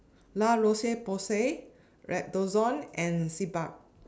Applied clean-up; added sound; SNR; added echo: none; none; none; none.